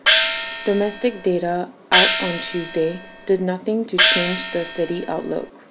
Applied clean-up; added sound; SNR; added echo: none; Gong; -2 dB; none.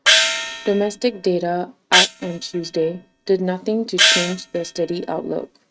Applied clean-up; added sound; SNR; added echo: neural mask model RNNoise.